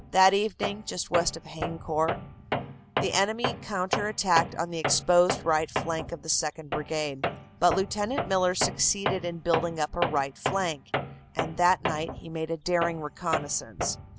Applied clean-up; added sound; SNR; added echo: none; Tools; 6 dB; none.